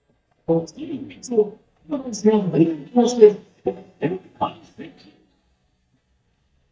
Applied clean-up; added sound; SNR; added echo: neural mask model DeepFilterNet 3.